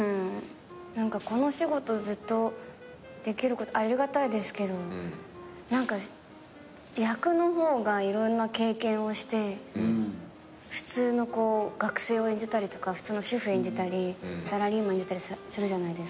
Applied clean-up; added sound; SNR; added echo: none; Wind instrument, woodwind instrument; 19 dB; none.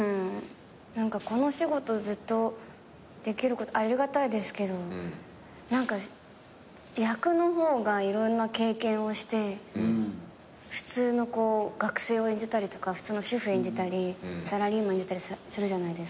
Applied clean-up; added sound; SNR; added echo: none; none; none; none.